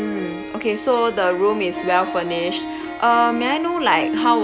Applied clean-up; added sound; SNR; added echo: none; Harp; 7 dB; none.